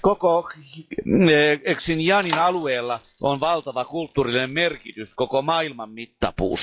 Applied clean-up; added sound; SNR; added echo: classical method log-MMSE.